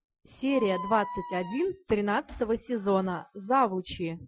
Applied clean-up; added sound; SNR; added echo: classical method Wiener filter.